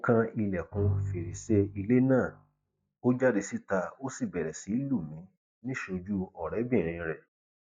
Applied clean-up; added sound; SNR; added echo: neural mask model DeepFilterNet 3.